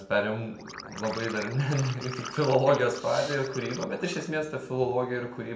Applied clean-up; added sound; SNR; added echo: none; Liquid; 14 dB; reverberation time 0.3 s.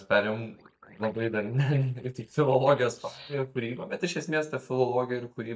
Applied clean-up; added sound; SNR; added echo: neural mask model DeepFilterNet 3.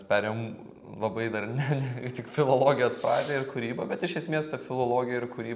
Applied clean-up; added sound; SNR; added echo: none; none; none; none.